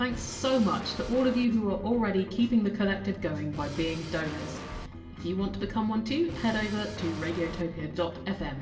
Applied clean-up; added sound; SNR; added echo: none; Drum kit; 12 dB; reverberation time 0.8 s.